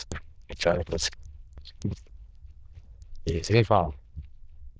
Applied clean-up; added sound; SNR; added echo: neural diffusion model UNIVERSE++.